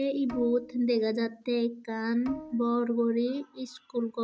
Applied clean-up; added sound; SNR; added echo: none; Bowed string instrument; 20 dB; none.